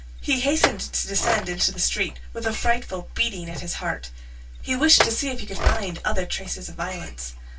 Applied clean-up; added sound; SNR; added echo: none; Chink, clink; 8 dB; reverberation time 0.1 s.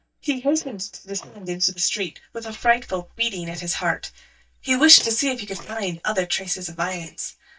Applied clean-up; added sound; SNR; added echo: neural mask model DeepFilterNet 3.